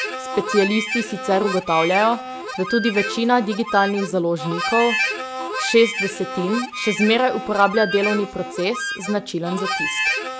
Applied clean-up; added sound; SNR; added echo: none; Harmonica; 5 dB; none.